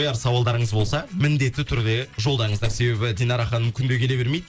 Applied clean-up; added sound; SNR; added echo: neural separator model SepFormer DNS4.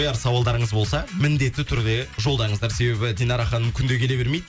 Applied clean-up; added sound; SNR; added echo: none; none; none; none.